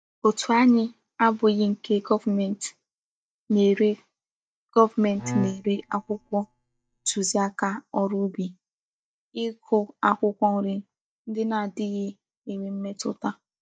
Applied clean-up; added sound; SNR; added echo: neural mask model DeepFilterNet 3.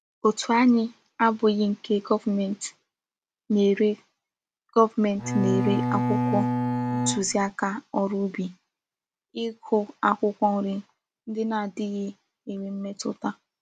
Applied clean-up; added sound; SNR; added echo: none; Bowed string instrument; 0 dB; none.